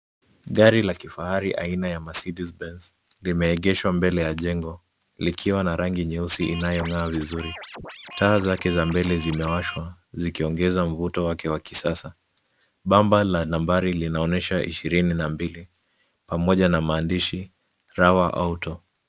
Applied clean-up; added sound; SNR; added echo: none; Scratching (performance technique); 14 dB; none.